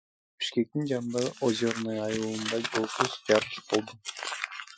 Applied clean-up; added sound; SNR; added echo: classical method Wiener filter.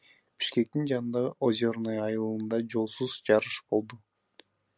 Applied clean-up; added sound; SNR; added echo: none; none; none; none.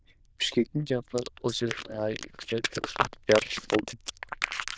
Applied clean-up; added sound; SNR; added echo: neural diffusion model UNIVERSE++.